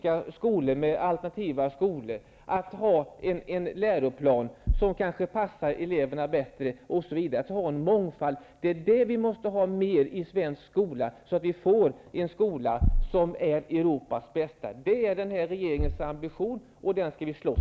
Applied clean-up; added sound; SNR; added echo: none; none; none; none.